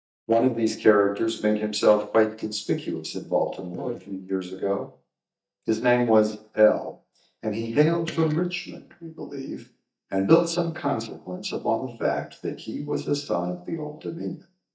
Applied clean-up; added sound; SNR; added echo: neural mask model DeepFilterNet 3.